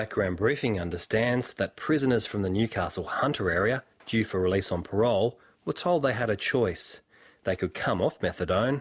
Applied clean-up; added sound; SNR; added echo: none; none; none; none.